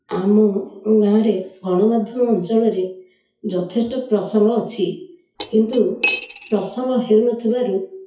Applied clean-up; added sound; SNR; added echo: classical method WPE with log-MMSE.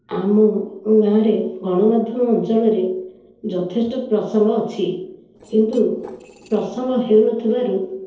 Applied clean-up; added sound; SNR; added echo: neural separator model SepFormer DNS4.